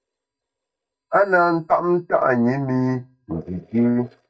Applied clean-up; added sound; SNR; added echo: neural mask model DeepFilterNet 3.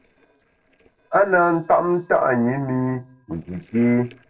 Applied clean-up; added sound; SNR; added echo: neural separator model SepFormer DNS4.